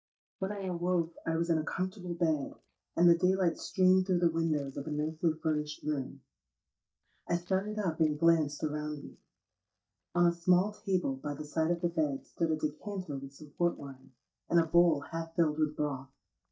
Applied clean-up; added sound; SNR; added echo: neural mask model DeepFilterNet 3.